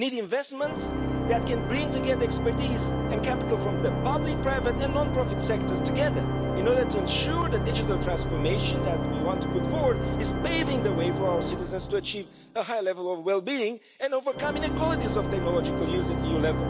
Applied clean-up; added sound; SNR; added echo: none; Organ; -1 dB; none.